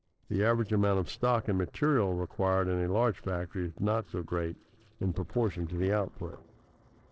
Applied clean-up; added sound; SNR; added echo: neural separator model SepFormer DNS4.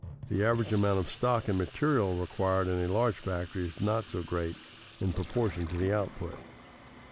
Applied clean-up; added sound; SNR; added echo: none; Sink (filling or washing) / Water tap, faucet; 16 dB; none.